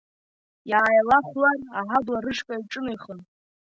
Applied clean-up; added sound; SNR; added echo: none; none; none; none.